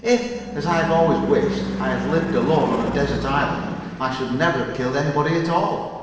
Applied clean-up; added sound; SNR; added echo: none; Car passing by / Engine / Truck; 7 dB; reverberation time 1.2 s.